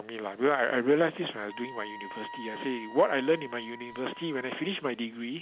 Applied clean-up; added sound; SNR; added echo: none; Wind instrument, woodwind instrument; 15 dB; none.